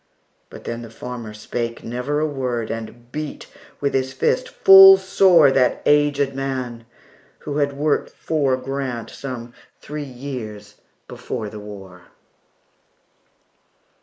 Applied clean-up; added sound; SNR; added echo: neural mask model Resemble Enhance denoiser.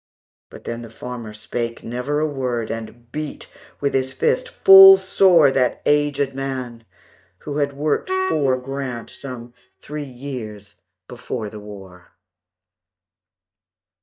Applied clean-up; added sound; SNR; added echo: neural mask model DeepFilterNet 3.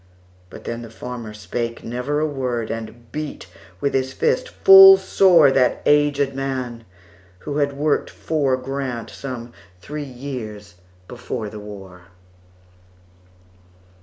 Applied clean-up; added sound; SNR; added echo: none; none; none; none.